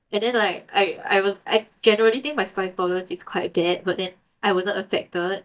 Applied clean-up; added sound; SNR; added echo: neural mask model DeepFilterNet 3.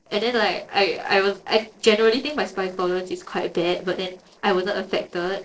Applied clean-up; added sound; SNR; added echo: neural separator model SepFormer DNS4.